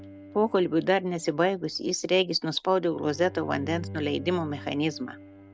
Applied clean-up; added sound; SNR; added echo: none; Bowed string instrument; 16 dB; none.